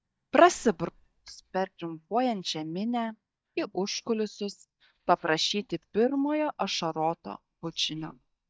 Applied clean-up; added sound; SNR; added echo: neural mask model DeepFilterNet 3.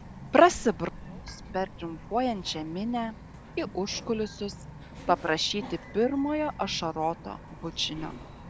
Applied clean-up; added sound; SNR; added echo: none; Bird vocalization, bird call, bird song; 14 dB; none.